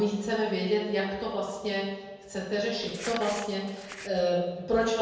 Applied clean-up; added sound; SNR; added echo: none; Crumpling, crinkling; 14 dB; reverberation time 1.2 s.